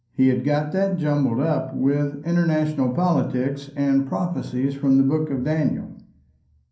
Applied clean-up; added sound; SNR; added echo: none; none; none; reverberation time 0.6 s.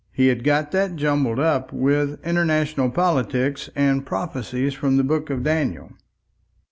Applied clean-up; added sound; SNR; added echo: none; none; none; none.